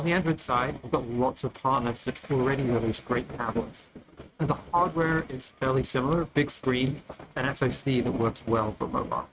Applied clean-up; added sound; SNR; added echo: neural mask model RNNoise.